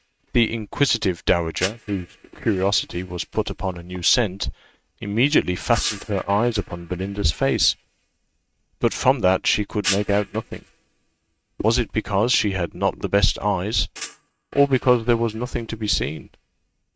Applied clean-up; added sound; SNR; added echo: neural mask model RNNoise.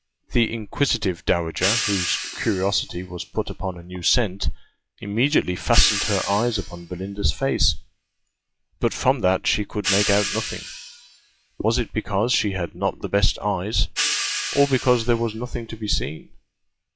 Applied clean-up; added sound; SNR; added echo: classical method log-MMSE.